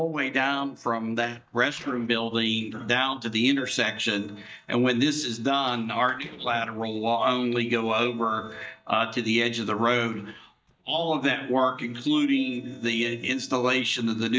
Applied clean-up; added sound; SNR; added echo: neural mask model DeepFilterNet 3.